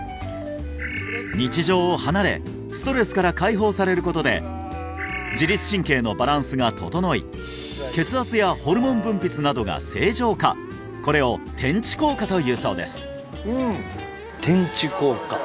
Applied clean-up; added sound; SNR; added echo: none; none; none; none.